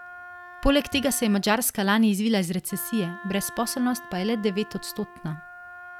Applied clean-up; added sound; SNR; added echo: none; Wind instrument, woodwind instrument; 18 dB; none.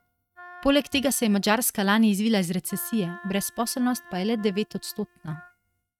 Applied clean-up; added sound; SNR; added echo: neural mask model RNNoise.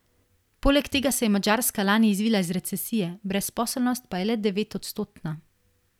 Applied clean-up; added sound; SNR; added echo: none; none; none; none.